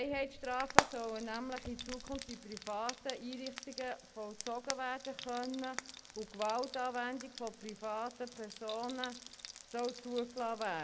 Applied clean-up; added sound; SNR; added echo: none; Frying (food); 3 dB; none.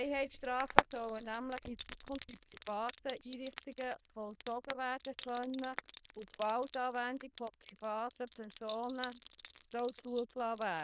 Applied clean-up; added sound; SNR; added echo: neural diffusion model UNIVERSE++.